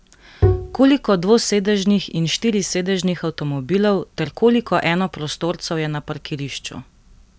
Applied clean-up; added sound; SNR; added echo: none; Bowed string instrument; 0 dB; none.